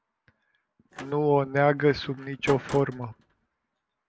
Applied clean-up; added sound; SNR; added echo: none; Slam; 15 dB; none.